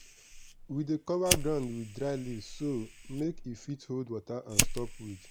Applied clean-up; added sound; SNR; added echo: none; Fire; 1 dB; none.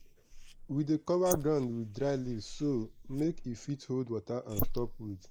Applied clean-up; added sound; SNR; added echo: neural mask model Resemble Enhance denoiser.